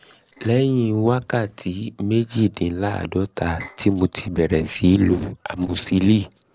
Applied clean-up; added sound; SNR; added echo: neural separator model SepFormer DNS4.